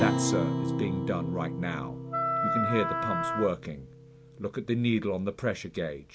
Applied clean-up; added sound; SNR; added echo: none; Wind instrument, woodwind instrument + Acoustic guitar; 0 dB; none.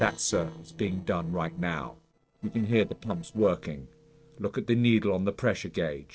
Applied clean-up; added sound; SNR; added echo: neural separator model SepFormer DNS4.